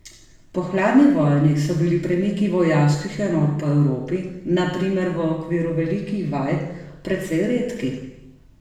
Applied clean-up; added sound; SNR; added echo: none; none; none; reverberation time 0.8 s.